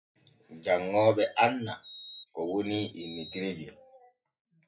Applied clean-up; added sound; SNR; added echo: classical method WPE with log-MMSE.